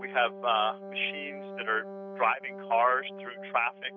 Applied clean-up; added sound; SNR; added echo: neural mask model RNNoise.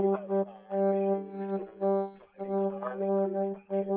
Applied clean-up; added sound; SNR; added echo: neural mask model DeepFilterNet 3.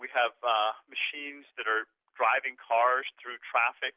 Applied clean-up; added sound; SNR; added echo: none; none; none; none.